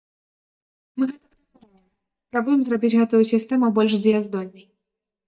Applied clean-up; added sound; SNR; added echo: neural mask model DeepFilterNet 3.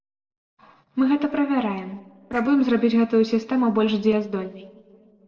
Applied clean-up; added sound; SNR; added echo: neural separator model SepFormer DNS4.